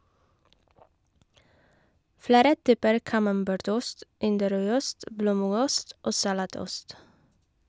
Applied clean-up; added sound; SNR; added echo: none; none; none; none.